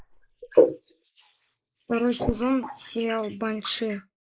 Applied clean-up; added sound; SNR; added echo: neural mask model Resemble Enhance denoiser.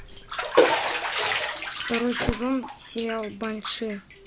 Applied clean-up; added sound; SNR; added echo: none; Bathtub (filling or washing); -3 dB; none.